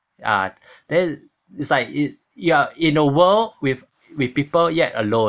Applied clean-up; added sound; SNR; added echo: neural mask model Resemble Enhance denoiser.